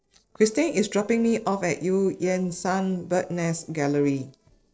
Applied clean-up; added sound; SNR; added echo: neural separator model SepFormer DNS4.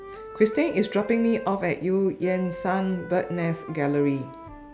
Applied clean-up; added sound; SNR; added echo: none; Wind instrument, woodwind instrument; 15 dB; none.